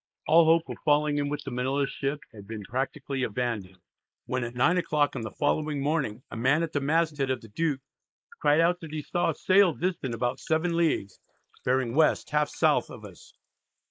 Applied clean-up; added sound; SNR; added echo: neural mask model Resemble Enhance denoiser.